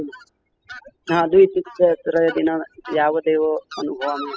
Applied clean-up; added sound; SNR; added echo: classical method spectral subtraction.